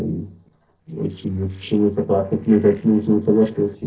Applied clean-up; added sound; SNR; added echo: neural separator model SepFormer DNS4.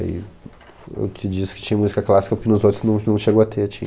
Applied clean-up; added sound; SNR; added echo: none; none; none; none.